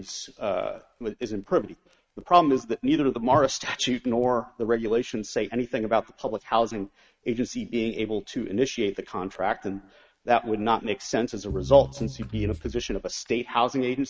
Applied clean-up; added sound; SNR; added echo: neural mask model RNNoise.